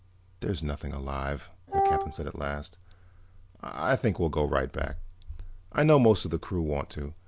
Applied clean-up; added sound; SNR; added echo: none; Wind instrument, woodwind instrument; -1 dB; none.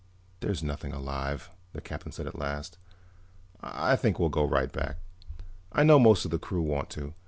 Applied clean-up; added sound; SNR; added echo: none; none; none; none.